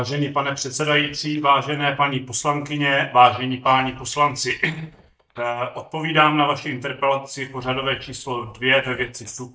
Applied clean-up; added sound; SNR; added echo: neural mask model DeepFilterNet 3.